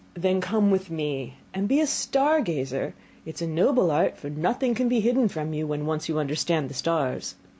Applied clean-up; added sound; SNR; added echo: none; none; none; none.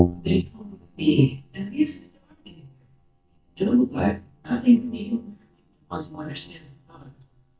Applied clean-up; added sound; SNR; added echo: neural mask model DeepFilterNet 3.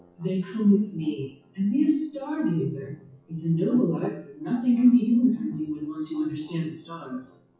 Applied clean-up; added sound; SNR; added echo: classical method WPE with log-MMSE.